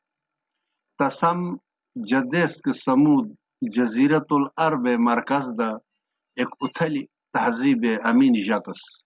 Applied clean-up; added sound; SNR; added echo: none; none; none; none.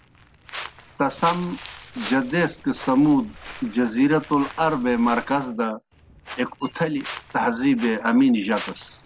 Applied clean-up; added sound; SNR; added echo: none; Walk, footsteps; 17 dB; none.